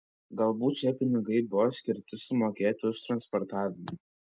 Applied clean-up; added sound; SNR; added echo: none; none; none; none.